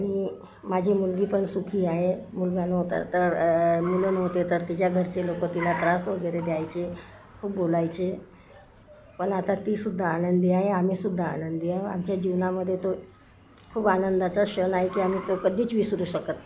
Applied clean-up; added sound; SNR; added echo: none; Car; 19 dB; none.